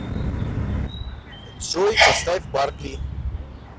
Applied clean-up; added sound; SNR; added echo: none; Sneeze; 1 dB; none.